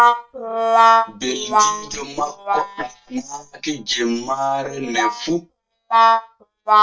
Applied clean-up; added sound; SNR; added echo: neural mask model DeepFilterNet 3.